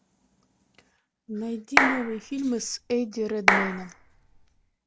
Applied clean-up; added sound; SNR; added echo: none; Clapping; -5 dB; none.